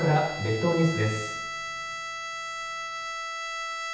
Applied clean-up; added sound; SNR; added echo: none; Bowed string instrument; 5 dB; reverberation time 0.9 s.